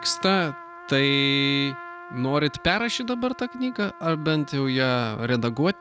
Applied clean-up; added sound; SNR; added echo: none; Trumpet; 17 dB; none.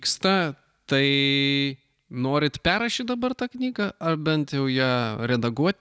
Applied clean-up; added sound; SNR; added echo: none; none; none; none.